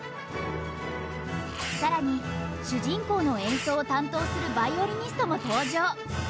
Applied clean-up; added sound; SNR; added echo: none; Sneeze + Electric guitar / Strum; 12 dB; none.